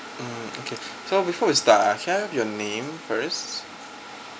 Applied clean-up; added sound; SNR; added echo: none; none; none; none.